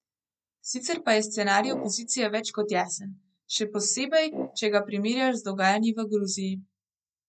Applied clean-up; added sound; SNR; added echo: neural mask model DeepFilterNet 3.